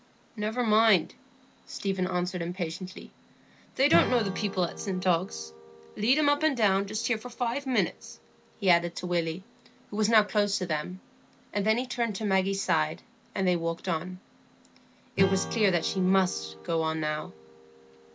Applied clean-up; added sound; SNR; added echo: none; Strum; 14 dB; none.